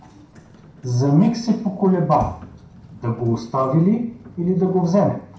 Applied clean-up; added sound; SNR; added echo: none; Sliding door; 19 dB; reverberation time 0.5 s.